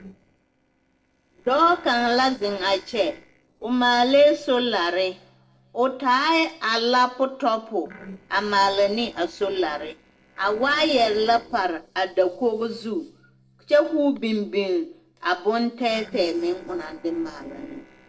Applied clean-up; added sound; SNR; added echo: neural separator model SepFormer DNS4.